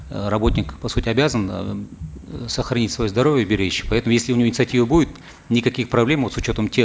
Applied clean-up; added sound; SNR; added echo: none; none; none; none.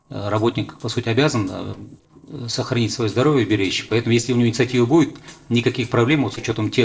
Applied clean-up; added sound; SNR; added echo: neural separator model SepFormer DNS4.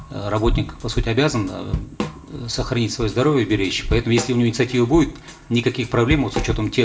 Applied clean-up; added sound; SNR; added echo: none; Drum / Drum kit; 12 dB; reverberation time 0.4 s.